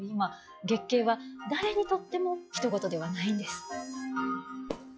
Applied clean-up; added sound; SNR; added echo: classical method log-MMSE.